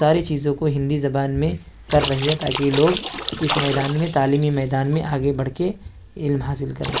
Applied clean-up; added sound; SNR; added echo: none; Splash, splatter; 10 dB; none.